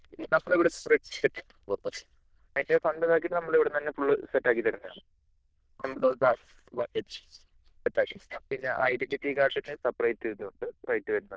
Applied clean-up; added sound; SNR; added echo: neural diffusion model UNIVERSE++.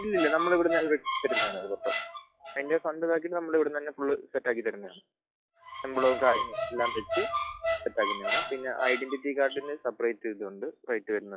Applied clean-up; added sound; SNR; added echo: classical method log-MMSE.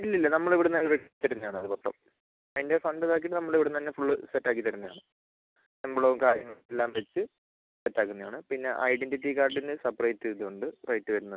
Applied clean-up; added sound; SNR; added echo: none; none; none; none.